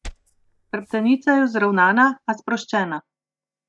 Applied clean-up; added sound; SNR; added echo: neural mask model DeepFilterNet 3.